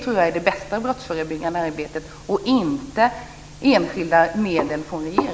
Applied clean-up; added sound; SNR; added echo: none; none; none; none.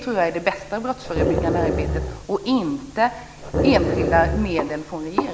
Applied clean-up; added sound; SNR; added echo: none; Growling; -1 dB; none.